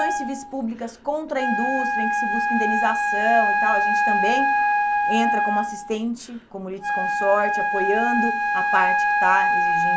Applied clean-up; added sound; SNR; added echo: none; Wind instrument, woodwind instrument; -4 dB; none.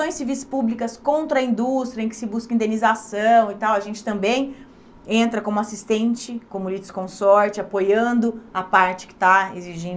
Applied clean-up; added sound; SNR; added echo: none; none; none; none.